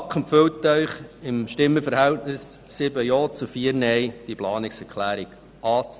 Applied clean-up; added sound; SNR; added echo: none; none; none; none.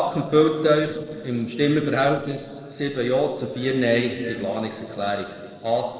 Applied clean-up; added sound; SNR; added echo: neural separator model SepFormer DNS4.